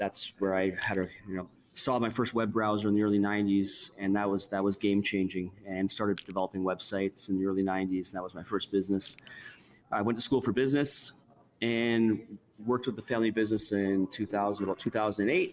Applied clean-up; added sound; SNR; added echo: neural separator model SepFormer DNS4.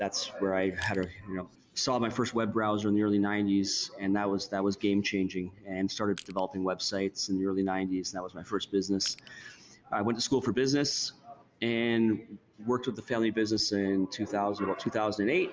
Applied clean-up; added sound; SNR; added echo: none; Crushing; 19 dB; none.